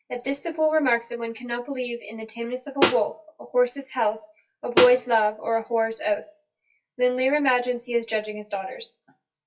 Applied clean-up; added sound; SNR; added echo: classical method WPE with log-MMSE.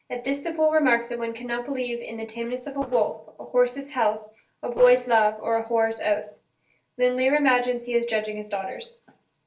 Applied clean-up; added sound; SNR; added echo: neural separator model SepFormer DNS4.